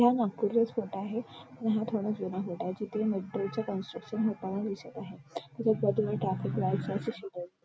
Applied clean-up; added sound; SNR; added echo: none; none; none; none.